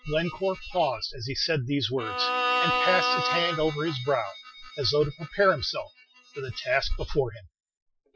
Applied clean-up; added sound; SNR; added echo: classical method Wiener filter.